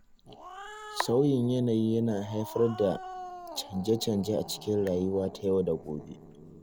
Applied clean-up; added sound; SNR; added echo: none; Growling; 15 dB; none.